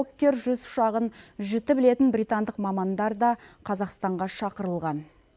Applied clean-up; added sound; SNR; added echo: none; none; none; none.